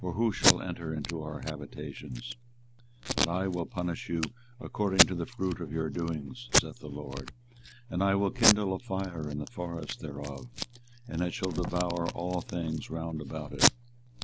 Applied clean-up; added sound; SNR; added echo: none; Packing tape, duct tape; 1 dB; none.